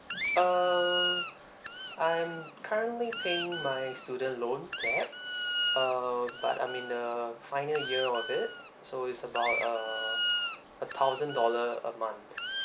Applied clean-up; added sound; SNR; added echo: none; Squeak; 0 dB; none.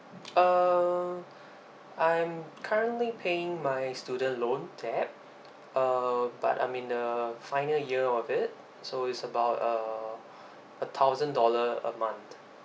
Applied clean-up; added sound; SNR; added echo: none; none; none; none.